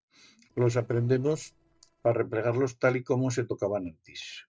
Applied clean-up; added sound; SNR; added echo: neural separator model SepFormer DNS4.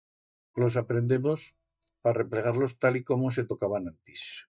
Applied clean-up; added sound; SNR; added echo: neural mask model DeepFilterNet 3.